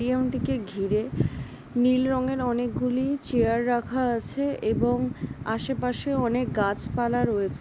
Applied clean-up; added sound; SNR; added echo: none; none; none; none.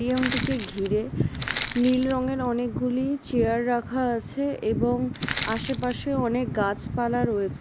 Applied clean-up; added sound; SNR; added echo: none; Crushing; 9 dB; none.